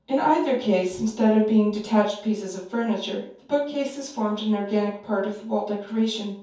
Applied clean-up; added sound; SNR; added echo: none; none; none; reverberation time 0.6 s.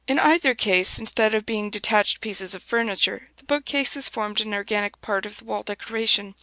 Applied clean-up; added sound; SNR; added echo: none; none; none; none.